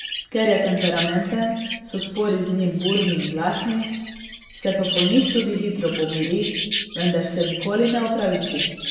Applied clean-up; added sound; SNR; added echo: none; Chirp, tweet; 5 dB; reverberation time 1.1 s.